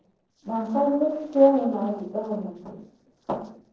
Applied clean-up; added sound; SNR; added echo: neural separator model SepFormer DNS4.